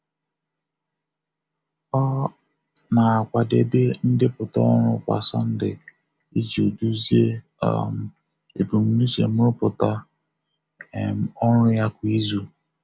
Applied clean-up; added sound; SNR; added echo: none; none; none; none.